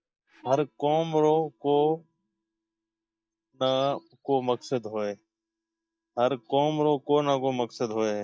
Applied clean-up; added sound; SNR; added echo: neural mask model DeepFilterNet 3.